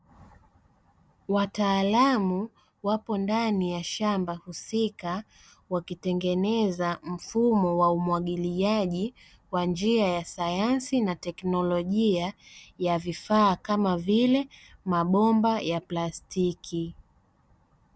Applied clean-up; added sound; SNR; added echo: none; none; none; none.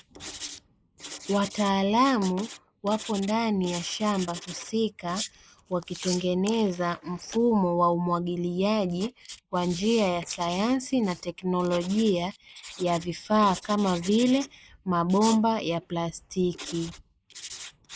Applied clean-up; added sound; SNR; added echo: neural mask model Resemble Enhance denoiser.